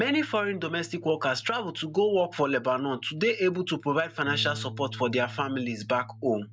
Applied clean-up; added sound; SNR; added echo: none; Bass guitar; 17 dB; none.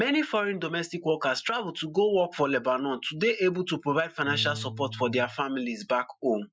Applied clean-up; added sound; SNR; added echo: classical method Wiener filter.